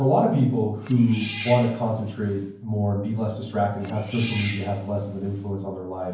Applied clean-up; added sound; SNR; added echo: none; Cat; 15 dB; reverberation time 0.9 s.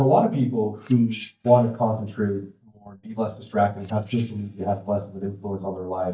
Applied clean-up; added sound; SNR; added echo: neural mask model DeepFilterNet 3.